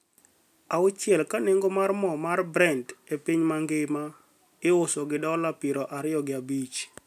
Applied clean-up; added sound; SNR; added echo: none; none; none; none.